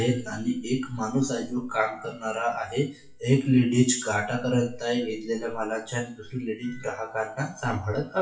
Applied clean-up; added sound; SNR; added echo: classical method WPE with log-MMSE.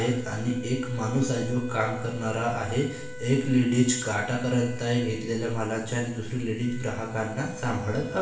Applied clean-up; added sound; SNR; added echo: none; Wind instrument, woodwind instrument; 16 dB; reverberation time 0.7 s.